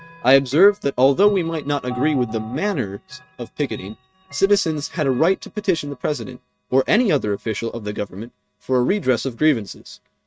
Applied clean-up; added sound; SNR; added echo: neural mask model RNNoise.